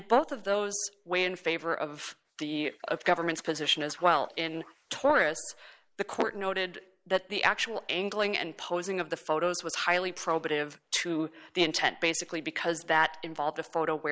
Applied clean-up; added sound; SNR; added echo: neural mask model Resemble Enhance denoiser.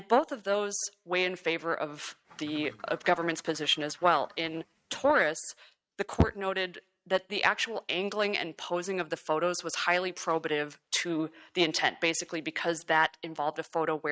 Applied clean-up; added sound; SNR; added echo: neural mask model RNNoise.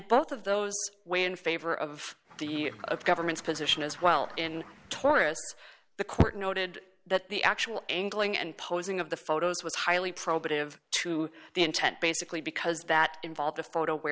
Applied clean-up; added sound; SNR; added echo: none; Bird; 19 dB; none.